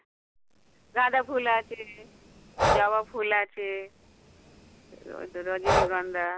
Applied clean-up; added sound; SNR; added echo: none; Breathing; 2 dB; none.